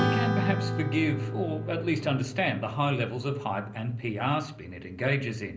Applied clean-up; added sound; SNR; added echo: none; Acoustic guitar / Strum; 3 dB; reverberation time 0.5 s.